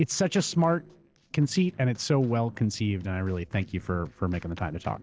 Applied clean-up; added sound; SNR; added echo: neural separator model SepFormer DNS4.